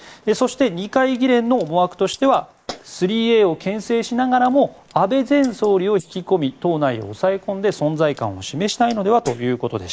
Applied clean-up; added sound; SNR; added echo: neural mask model Resemble Enhance denoiser.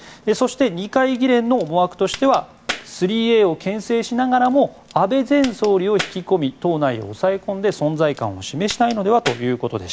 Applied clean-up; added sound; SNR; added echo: none; Crack; 18 dB; none.